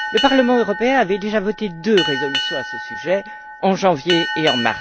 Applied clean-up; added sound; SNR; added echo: none; Boat, Water vehicle; 7 dB; none.